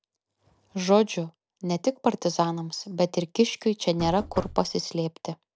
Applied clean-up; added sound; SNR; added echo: none; Knock / Wood; 12 dB; none.